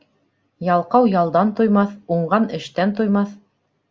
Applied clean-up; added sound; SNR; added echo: none; none; none; none.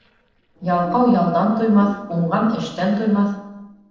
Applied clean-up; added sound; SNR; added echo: neural separator model SepFormer DNS4.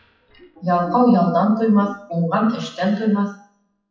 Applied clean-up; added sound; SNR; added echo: classical method WPE with log-MMSE.